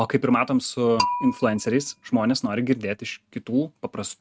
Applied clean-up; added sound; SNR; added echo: neural mask model RNNoise.